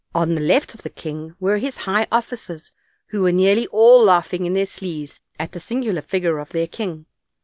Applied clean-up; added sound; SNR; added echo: none; none; none; none.